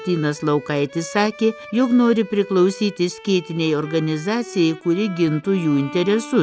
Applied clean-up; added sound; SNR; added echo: none; Bowed string instrument; 17 dB; none.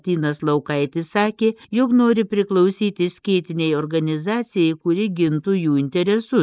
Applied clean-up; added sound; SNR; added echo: neural mask model Resemble Enhance denoiser.